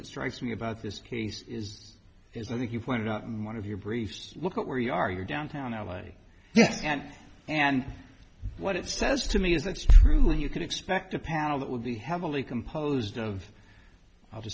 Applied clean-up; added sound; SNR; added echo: none; none; none; none.